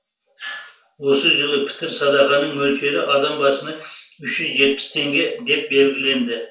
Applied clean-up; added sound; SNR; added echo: none; none; none; reverberation time 0.3 s.